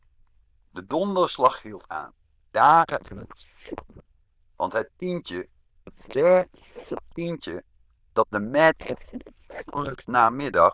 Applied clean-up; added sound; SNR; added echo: neural diffusion model UNIVERSE++.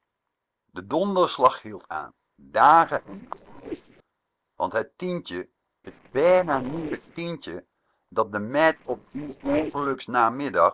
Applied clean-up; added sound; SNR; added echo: neural separator model SepFormer DNS4.